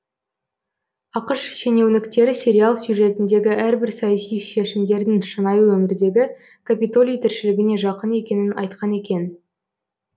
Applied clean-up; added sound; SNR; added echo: none; none; none; none.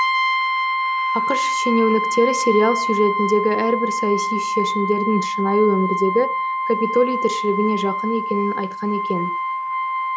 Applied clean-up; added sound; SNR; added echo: none; Brass instrument; 1 dB; none.